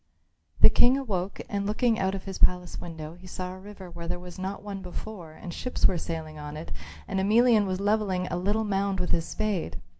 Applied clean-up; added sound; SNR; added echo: none; none; none; none.